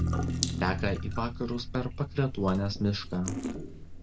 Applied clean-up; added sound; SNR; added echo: none; Bowed string instrument + Drip / Sink (filling or washing) / Water tap, faucet; 3 dB; none.